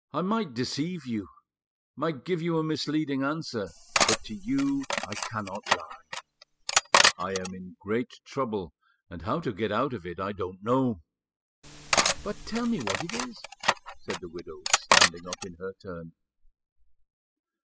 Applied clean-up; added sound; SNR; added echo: classical method spectral subtraction.